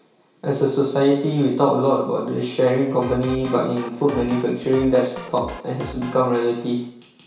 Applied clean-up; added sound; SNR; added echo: none; Drum kit; 16 dB; reverberation time 0.6 s.